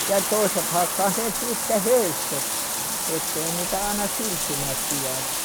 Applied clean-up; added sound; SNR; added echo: none; Bathtub (filling or washing); 0 dB; none.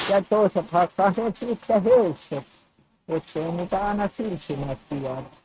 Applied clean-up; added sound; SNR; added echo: neural mask model RNNoise.